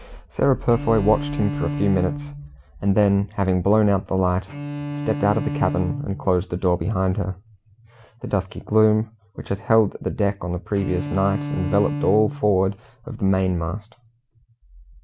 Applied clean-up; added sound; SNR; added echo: none; Bowed string instrument; 9 dB; none.